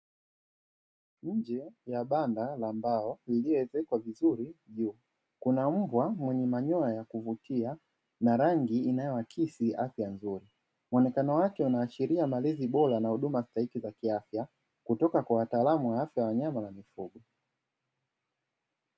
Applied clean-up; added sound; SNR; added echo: none; none; none; none.